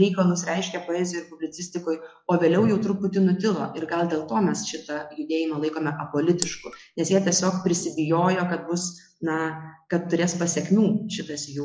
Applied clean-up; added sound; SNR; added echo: classical method log-MMSE.